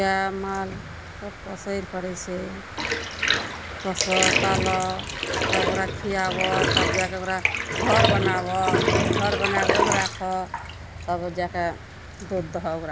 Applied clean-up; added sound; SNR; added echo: none; Bathtub (filling or washing); -2 dB; none.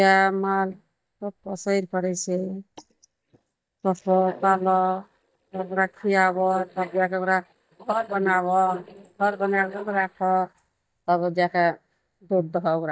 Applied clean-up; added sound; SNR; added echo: neural mask model DeepFilterNet 3.